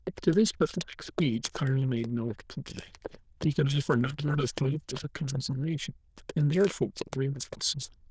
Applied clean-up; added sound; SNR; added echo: neural diffusion model UNIVERSE++.